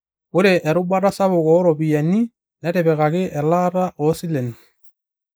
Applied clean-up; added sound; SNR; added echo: neural mask model Resemble Enhance denoiser.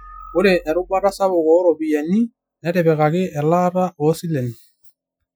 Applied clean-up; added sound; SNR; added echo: classical method Wiener filter.